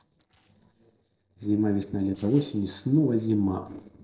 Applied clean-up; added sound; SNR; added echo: neural separator model SepFormer DNS4.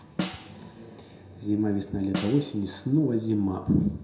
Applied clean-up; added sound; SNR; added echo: none; Snare drum; 11 dB; reverberation time 0.7 s.